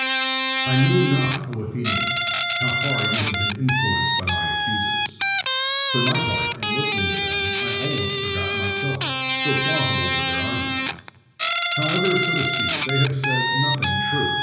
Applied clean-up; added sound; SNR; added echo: none; Guitar; -3 dB; reverberation time 1.1 s.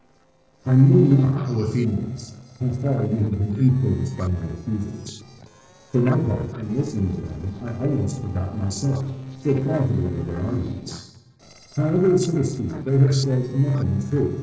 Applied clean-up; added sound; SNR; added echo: neural separator model SepFormer DNS4.